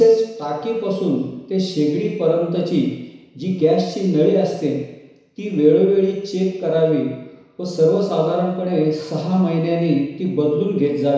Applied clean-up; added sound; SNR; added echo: none; none; none; reverberation time 1.0 s.